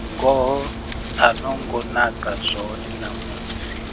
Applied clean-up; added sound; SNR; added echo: none; Wind; 6 dB; none.